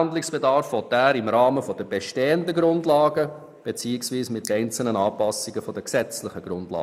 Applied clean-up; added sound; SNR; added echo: neural mask model Resemble Enhance denoiser.